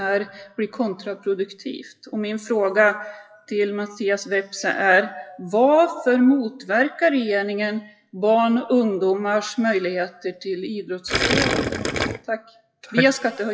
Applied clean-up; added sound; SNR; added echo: classical method WPE with log-MMSE.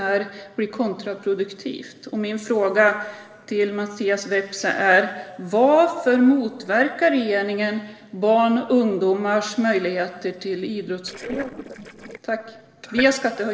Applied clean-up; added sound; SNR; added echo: neural separator model SepFormer DNS4.